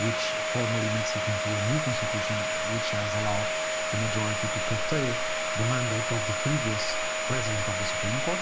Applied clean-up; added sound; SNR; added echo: none; Domestic sounds, home sounds; -3 dB; none.